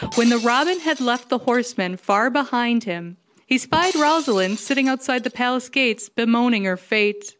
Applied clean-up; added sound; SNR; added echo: none; Shatter; 17 dB; none.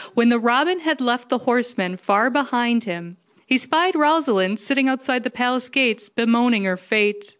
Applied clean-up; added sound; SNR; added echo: none; none; none; none.